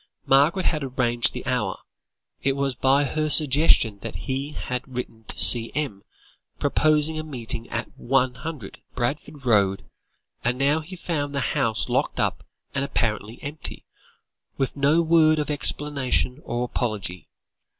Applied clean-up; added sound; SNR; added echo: none; none; none; none.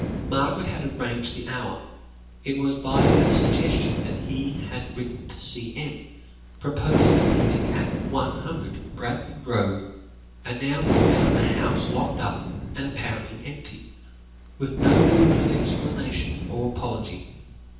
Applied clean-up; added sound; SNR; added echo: none; Breathing; -3 dB; reverberation time 0.9 s.